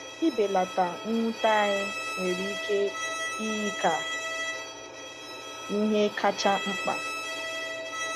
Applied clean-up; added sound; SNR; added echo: none; Bowed string instrument; 5 dB; none.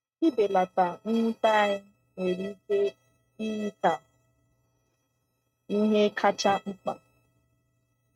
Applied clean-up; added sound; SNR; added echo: neural mask model RNNoise.